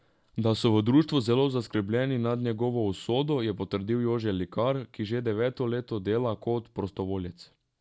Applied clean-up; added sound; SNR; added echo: none; none; none; none.